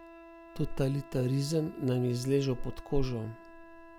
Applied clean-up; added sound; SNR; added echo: none; Wind instrument, woodwind instrument; 20 dB; none.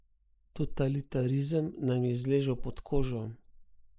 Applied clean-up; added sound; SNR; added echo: neural mask model Resemble Enhance denoiser.